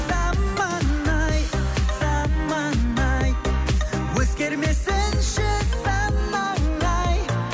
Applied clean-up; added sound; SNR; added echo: none; none; none; none.